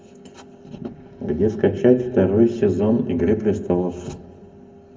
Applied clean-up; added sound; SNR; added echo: none; none; none; reverberation time 0.3 s.